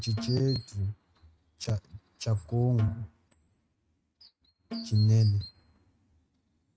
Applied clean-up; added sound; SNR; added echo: neural mask model RNNoise.